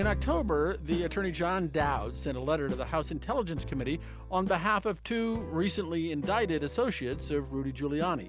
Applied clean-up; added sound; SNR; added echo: none; none; none; none.